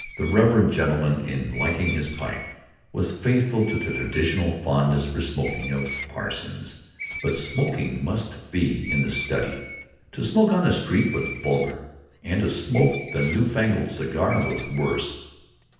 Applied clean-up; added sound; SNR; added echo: none; Screech; 11 dB; reverberation time 0.9 s.